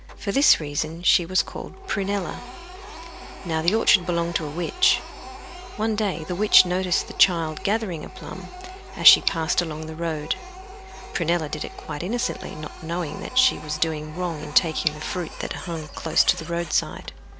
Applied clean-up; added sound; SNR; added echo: none; Printer + Tick; 12 dB; none.